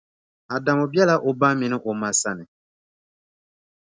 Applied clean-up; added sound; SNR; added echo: none; none; none; none.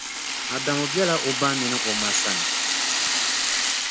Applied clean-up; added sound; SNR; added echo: none; Rattle (instrument); -4 dB; none.